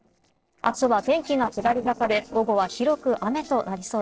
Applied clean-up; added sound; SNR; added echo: neural separator model SepFormer DNS4.